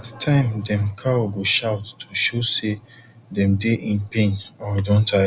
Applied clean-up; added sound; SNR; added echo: none; none; none; none.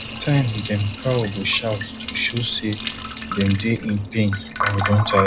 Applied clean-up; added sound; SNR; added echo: none; Liquid; 6 dB; none.